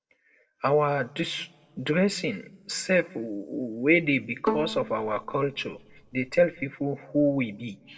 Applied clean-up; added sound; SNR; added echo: neural separator model SepFormer DNS4.